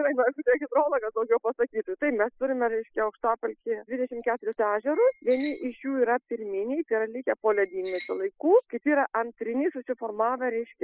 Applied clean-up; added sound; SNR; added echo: classical method spectral subtraction.